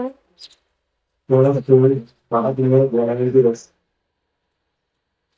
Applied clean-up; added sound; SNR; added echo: neural mask model DeepFilterNet 3.